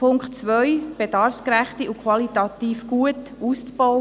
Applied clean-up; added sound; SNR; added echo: none; none; none; none.